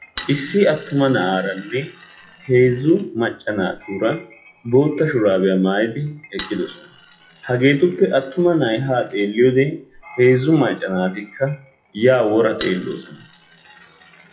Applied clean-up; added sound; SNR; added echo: classical method WPE with log-MMSE.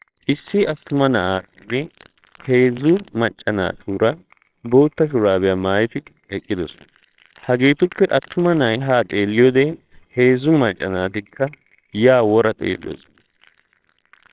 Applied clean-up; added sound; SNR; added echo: neural separator model SepFormer WHAMR!.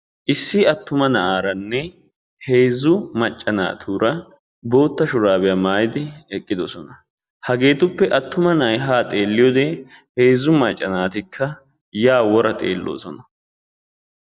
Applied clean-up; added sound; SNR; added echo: none; none; none; none.